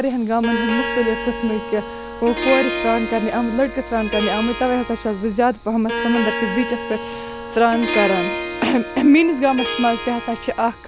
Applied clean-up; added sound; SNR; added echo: none; Harp; 7 dB; none.